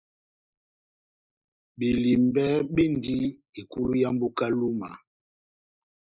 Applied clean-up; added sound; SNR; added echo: neural mask model Resemble Enhance denoiser.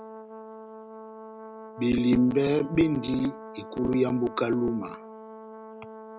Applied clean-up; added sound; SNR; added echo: none; Brass instrument; 15 dB; none.